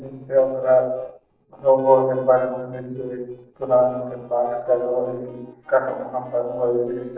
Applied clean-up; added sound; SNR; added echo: neural separator model SepFormer DNS4.